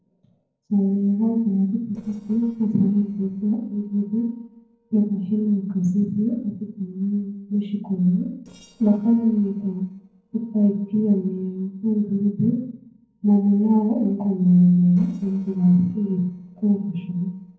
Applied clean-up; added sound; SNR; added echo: neural separator model SepFormer DNS4.